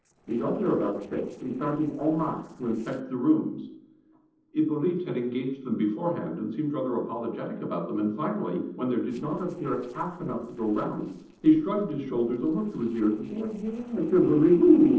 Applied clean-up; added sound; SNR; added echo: neural separator model SepFormer DNS4.